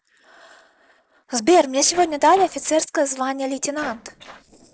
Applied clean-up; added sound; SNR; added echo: neural separator model SepFormer DNS4.